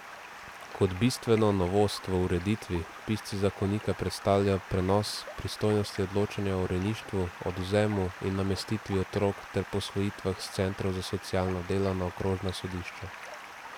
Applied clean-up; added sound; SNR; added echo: none; Stream; 14 dB; none.